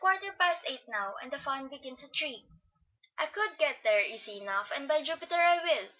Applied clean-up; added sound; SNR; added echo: none; none; none; none.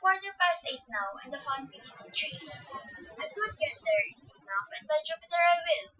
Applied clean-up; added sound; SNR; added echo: classical method Wiener filter.